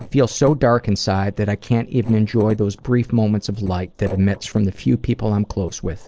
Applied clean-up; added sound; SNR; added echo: neural separator model SepFormer DNS4.